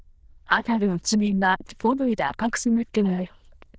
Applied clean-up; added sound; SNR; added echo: neural diffusion model UNIVERSE++.